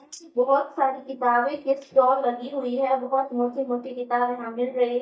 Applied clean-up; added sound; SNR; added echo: neural mask model DeepFilterNet 3.